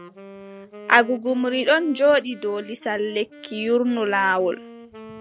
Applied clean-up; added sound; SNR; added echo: none; Wind instrument, woodwind instrument; 19 dB; none.